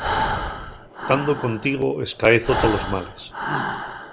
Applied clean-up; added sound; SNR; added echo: none; Breathing; 4 dB; none.